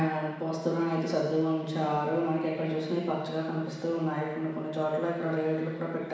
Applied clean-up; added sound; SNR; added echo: none; none; none; reverberation time 1.1 s.